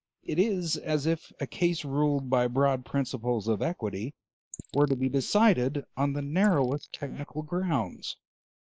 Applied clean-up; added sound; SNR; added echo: neural mask model Resemble Enhance denoiser.